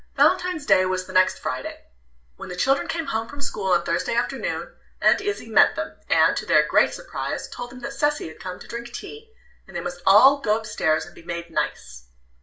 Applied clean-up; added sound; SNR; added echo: none; none; none; reverberation time 0.3 s.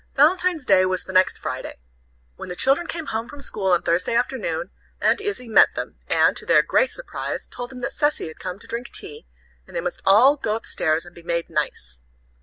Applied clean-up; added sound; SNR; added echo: none; none; none; none.